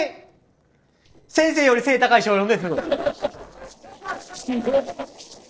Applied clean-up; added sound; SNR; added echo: neural separator model SepFormer DNS4.